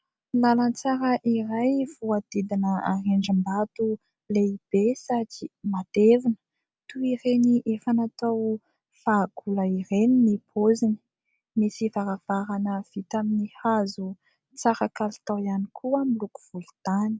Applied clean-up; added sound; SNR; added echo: none; none; none; none.